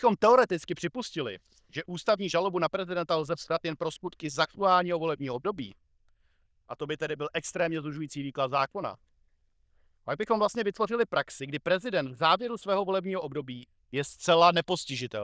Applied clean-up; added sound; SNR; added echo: neural diffusion model UNIVERSE++.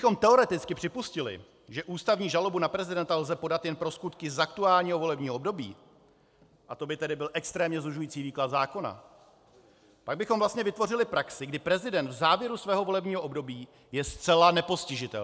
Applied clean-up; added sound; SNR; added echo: none; none; none; none.